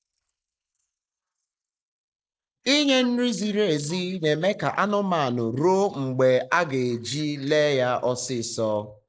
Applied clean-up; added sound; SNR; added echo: neural mask model Resemble Enhance denoiser.